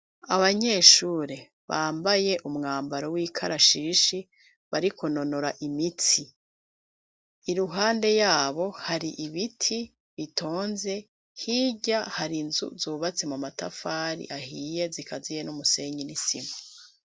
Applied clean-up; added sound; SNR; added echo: none; none; none; none.